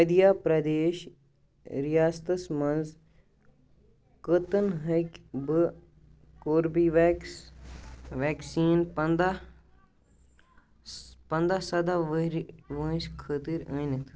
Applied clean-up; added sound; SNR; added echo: none; none; none; none.